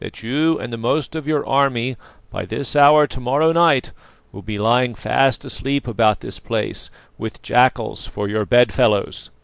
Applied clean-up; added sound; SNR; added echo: none; none; none; none.